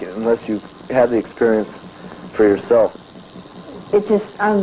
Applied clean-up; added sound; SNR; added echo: none; none; none; none.